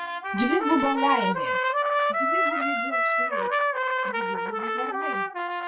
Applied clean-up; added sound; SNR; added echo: classical method WPE with log-MMSE.